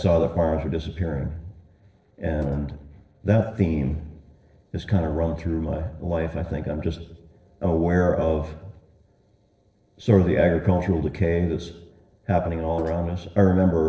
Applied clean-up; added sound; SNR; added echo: neural separator model SepFormer DNS4.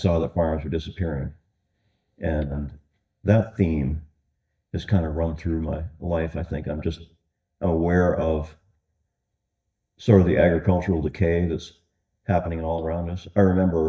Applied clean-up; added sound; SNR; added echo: neural mask model DeepFilterNet 3.